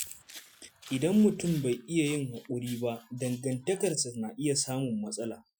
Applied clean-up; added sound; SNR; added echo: classical method Wiener filter.